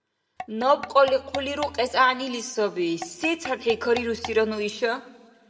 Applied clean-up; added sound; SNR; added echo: none; Tap / Percussion; 15 dB; reverberation time 1.3 s.